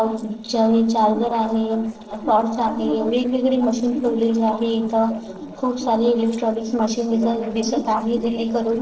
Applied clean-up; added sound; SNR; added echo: neural separator model SepFormer DNS4.